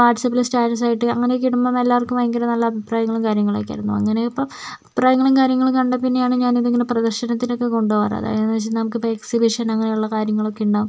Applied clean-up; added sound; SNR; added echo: none; none; none; none.